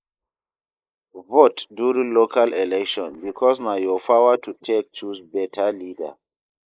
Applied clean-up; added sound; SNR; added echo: neural mask model Resemble Enhance denoiser.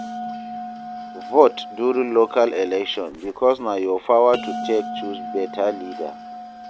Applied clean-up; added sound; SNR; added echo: none; Bell; 12 dB; none.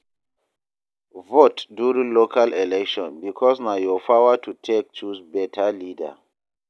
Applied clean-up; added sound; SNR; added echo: none; none; none; none.